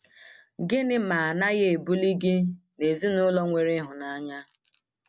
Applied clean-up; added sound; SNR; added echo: none; none; none; none.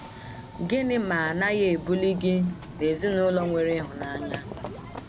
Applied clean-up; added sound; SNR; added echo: none; Run / Train; 12 dB; none.